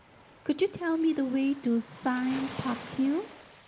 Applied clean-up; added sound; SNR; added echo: none; Waves, surf; 16 dB; none.